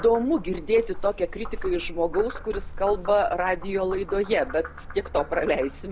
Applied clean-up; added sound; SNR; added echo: none; Frog; 11 dB; none.